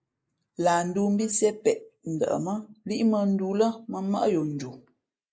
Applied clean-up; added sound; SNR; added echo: neural mask model Resemble Enhance denoiser.